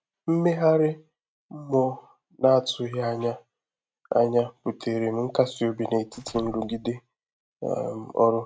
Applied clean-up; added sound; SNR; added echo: neural mask model RNNoise.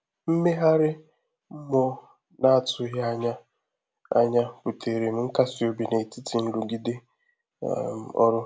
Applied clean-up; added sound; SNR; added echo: none; none; none; none.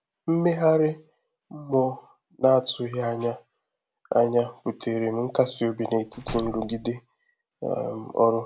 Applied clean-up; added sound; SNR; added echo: none; Slam; 13 dB; none.